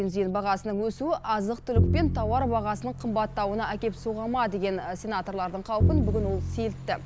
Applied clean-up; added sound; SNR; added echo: none; Bowed string instrument; 2 dB; none.